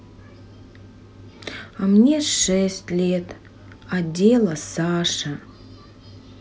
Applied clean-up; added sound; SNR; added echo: none; none; none; none.